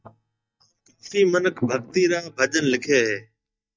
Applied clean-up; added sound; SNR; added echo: neural mask model DeepFilterNet 3.